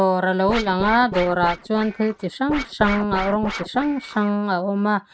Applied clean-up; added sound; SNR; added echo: neural mask model RNNoise.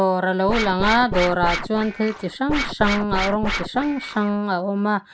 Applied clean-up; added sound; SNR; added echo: none; Scratching (performance technique); 5 dB; none.